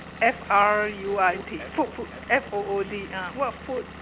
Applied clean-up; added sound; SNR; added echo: none; Engine / Vehicle; 15 dB; none.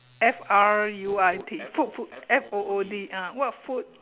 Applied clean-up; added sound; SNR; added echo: none; none; none; none.